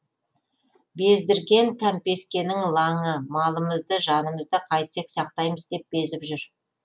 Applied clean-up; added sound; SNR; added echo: none; none; none; none.